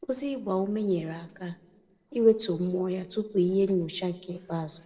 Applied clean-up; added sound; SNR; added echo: neural separator model SepFormer DNS4.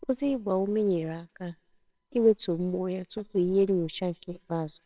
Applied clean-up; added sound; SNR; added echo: neural separator model SepFormer WHAMR!.